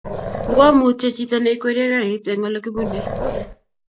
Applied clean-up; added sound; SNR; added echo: none; Growling; 7 dB; none.